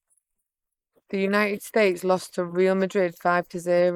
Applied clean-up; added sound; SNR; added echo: neural mask model Resemble Enhance denoiser.